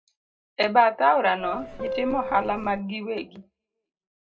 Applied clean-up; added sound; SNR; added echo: none; Subway, metro, underground / Doorbell; 7 dB; reverberation time 0.2 s.